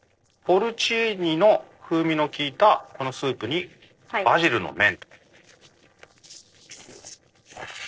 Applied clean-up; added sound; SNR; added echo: neural separator model SepFormer DNS4.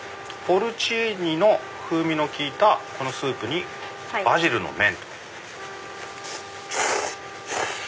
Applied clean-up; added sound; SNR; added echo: none; Trumpet; 17 dB; none.